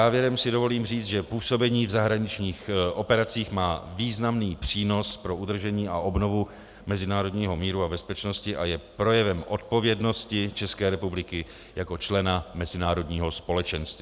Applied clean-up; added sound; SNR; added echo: none; none; none; none.